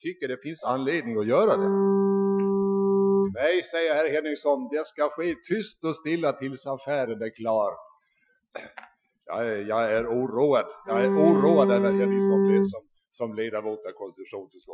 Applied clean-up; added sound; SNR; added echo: classical method Wiener filter.